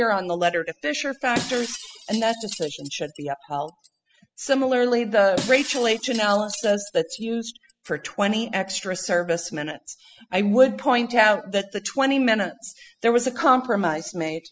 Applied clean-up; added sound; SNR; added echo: classical method spectral subtraction.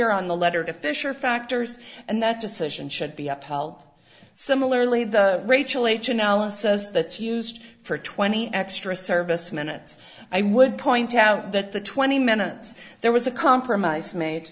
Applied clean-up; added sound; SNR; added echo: none; none; none; none.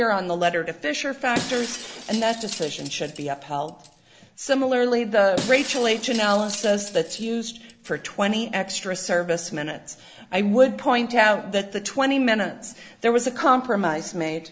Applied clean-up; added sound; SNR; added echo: none; Shatter; 14 dB; none.